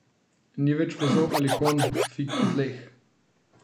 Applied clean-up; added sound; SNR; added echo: none; Scratching (performance technique); 1 dB; none.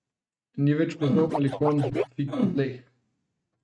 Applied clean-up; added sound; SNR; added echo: neural mask model RNNoise.